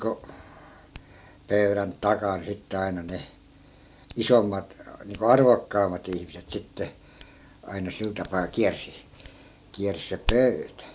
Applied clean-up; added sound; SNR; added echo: none; Hands; 15 dB; none.